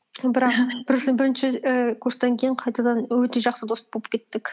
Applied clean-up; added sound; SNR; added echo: none; none; none; none.